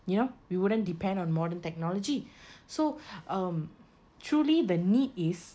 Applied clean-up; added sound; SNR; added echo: none; none; none; none.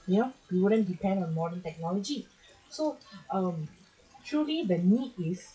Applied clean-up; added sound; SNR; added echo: classical method WPE with log-MMSE.